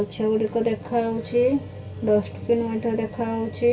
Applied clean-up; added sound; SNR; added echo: none; none; none; reverberation time 0.2 s.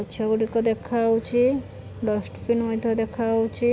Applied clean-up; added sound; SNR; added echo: none; none; none; none.